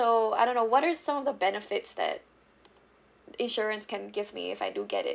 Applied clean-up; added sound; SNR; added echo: none; none; none; none.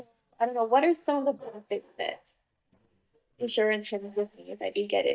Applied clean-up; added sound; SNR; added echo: neural mask model DeepFilterNet 3.